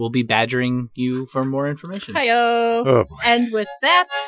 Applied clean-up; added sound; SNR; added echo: classical method Wiener filter.